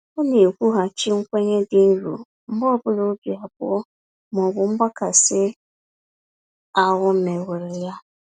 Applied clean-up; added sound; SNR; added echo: none; none; none; none.